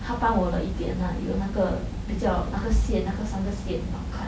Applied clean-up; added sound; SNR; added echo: none; none; none; none.